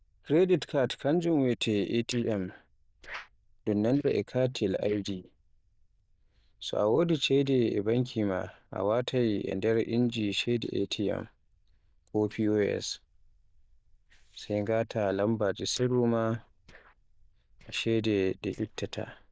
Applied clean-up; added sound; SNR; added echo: neural diffusion model UNIVERSE++.